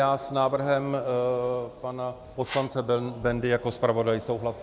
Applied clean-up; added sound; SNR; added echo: none; Whoosh, swoosh, swish; 15 dB; none.